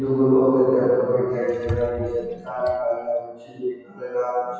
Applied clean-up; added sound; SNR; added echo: classical method WPE with log-MMSE.